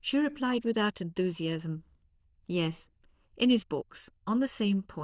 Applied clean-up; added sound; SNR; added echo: neural diffusion model UNIVERSE++.